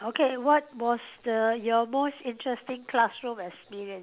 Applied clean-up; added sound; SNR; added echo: none; none; none; none.